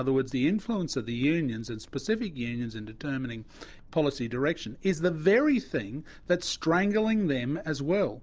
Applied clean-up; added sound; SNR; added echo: none; none; none; none.